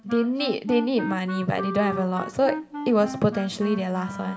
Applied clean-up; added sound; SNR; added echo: none; Wind instrument, woodwind instrument; 10 dB; reverberation time 0.4 s.